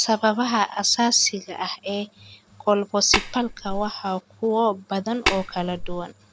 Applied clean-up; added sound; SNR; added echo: none; Tap; 3 dB; none.